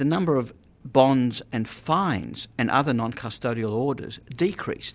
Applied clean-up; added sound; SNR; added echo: none; none; none; none.